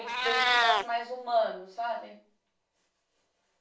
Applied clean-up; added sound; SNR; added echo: none; Meow; -2 dB; reverberation time 0.3 s.